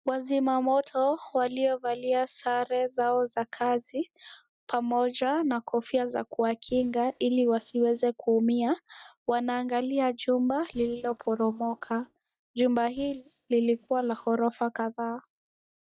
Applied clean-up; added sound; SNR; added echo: neural mask model DeepFilterNet 3.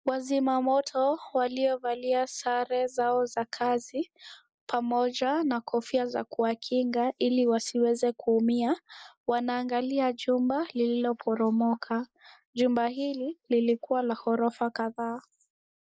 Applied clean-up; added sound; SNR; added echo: neural mask model Resemble Enhance denoiser.